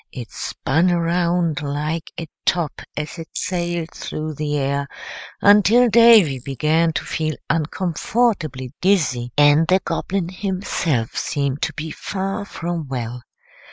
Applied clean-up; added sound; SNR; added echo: neural mask model Resemble Enhance denoiser.